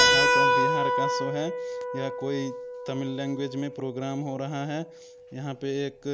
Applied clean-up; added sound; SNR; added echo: none; Keyboard (musical); -5 dB; none.